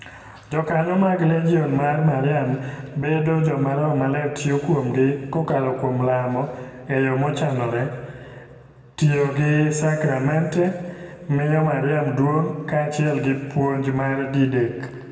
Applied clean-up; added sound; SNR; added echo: none; none; none; reverberation time 2.0 s.